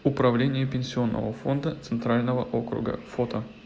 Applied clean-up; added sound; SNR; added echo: none; none; none; none.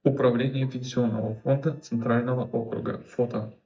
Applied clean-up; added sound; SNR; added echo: neural mask model DeepFilterNet 3.